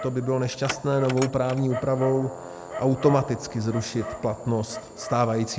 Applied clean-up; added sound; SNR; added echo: none; Dog; 12 dB; none.